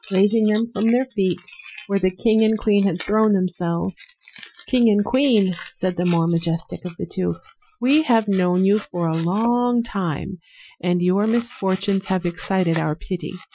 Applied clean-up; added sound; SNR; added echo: classical method Wiener filter.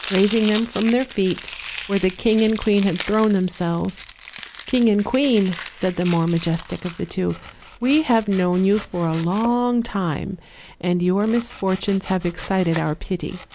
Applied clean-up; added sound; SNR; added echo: none; Domestic sounds, home sounds; 16 dB; none.